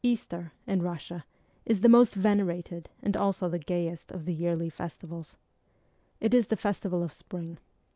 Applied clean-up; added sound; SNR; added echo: none; none; none; none.